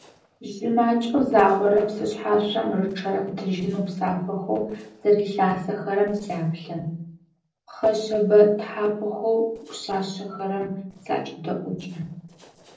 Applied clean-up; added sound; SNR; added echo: neural separator model SepFormer DNS4.